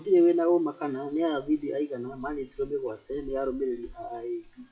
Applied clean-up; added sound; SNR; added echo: classical method WPE with log-MMSE.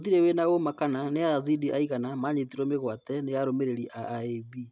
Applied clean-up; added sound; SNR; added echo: none; none; none; none.